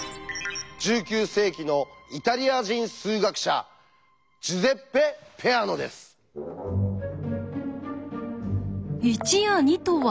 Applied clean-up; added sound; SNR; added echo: none; none; none; none.